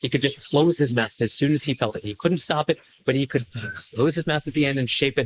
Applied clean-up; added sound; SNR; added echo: neural mask model Resemble Enhance denoiser.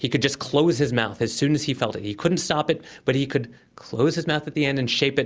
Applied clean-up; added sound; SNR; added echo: none; none; none; none.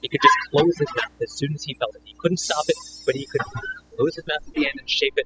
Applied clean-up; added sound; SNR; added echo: classical method spectral subtraction.